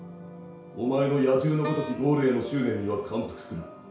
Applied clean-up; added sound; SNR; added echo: none; Wind instrument, woodwind instrument; 12 dB; reverberation time 0.6 s.